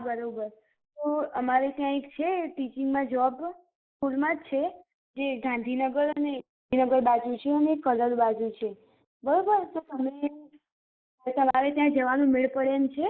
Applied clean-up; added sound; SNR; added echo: neural mask model Resemble Enhance denoiser.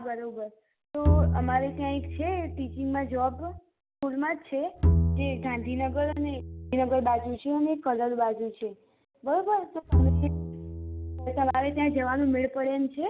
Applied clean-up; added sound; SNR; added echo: none; Bowed string instrument; -1 dB; none.